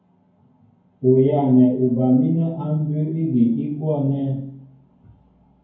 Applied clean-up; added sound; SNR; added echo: none; none; none; reverberation time 0.9 s.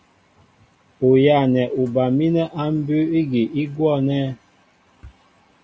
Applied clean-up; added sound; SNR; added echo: none; none; none; none.